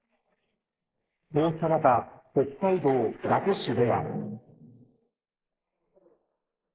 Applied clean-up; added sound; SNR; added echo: neural mask model Resemble Enhance denoiser.